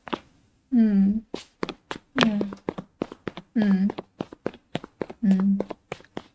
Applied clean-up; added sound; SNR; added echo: neural mask model RNNoise.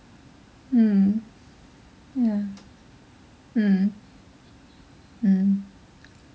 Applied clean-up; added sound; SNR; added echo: none; none; none; none.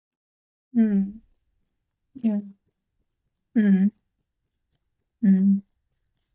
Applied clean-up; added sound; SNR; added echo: neural mask model DeepFilterNet 3.